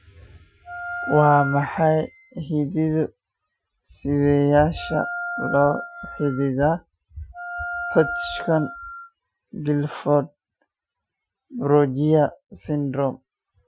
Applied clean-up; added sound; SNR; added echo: classical method Wiener filter.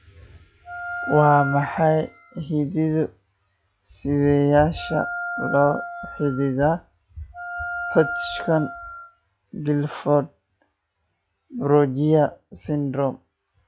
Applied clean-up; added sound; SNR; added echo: classical method log-MMSE.